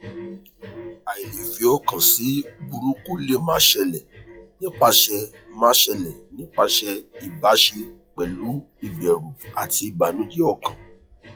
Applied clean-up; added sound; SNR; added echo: classical method log-MMSE.